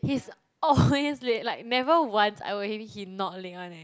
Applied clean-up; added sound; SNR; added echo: none; none; none; none.